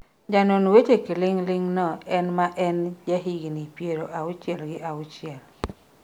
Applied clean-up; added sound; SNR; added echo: none; none; none; none.